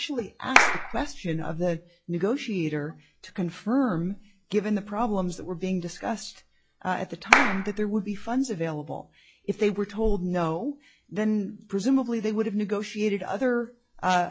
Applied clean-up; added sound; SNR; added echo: classical method log-MMSE.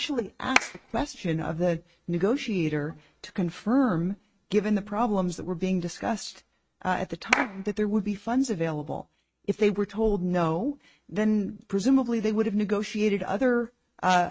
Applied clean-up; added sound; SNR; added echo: neural mask model RNNoise.